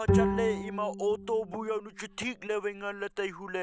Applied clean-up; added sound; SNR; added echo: none; Bowed string instrument; 0 dB; none.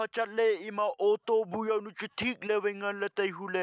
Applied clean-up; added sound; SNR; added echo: none; none; none; none.